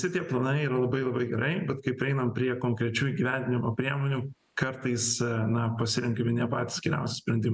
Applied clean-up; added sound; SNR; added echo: none; none; none; none.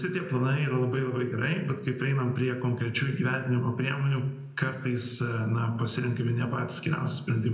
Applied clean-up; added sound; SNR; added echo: none; none; none; reverberation time 0.8 s.